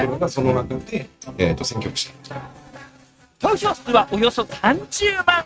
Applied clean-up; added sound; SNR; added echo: neural mask model RNNoise.